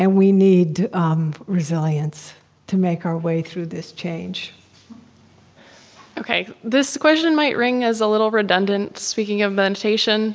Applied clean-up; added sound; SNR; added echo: none; none; none; none.